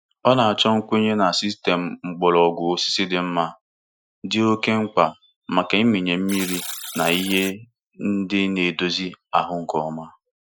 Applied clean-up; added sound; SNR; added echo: classical method Wiener filter.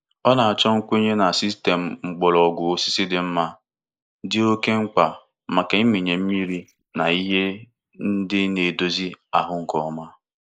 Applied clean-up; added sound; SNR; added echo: neural mask model Resemble Enhance denoiser.